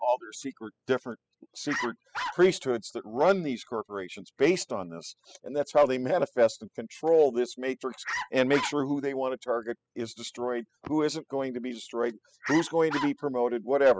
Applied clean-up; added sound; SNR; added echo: classical method spectral subtraction.